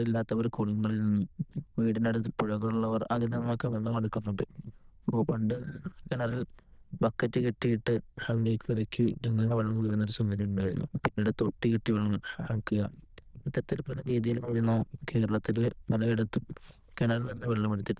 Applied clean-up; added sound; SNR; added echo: neural diffusion model UNIVERSE++.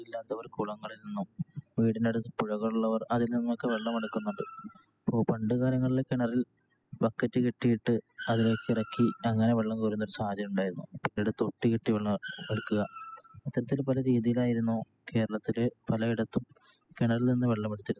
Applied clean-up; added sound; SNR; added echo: classical method spectral subtraction.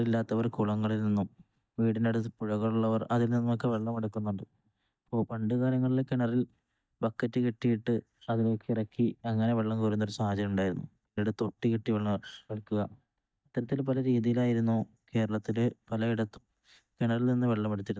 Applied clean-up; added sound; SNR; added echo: neural mask model DeepFilterNet 3.